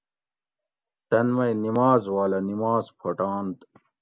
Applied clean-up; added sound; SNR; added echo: none; none; none; none.